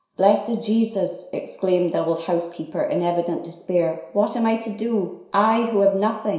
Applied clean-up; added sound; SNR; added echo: none; none; none; reverberation time 0.7 s.